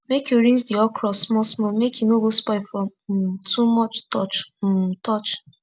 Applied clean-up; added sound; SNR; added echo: none; none; none; none.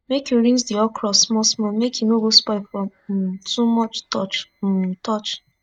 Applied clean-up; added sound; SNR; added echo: neural mask model DeepFilterNet 3.